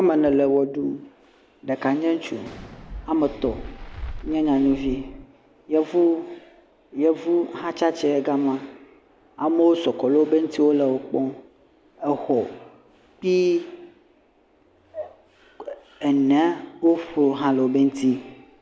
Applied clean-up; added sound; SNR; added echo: none; Fireworks; 13 dB; none.